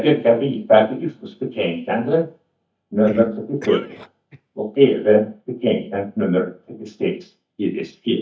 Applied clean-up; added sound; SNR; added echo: neural mask model DeepFilterNet 3.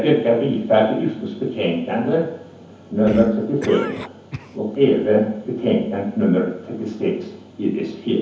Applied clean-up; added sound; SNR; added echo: none; Cough; 16 dB; reverberation time 0.7 s.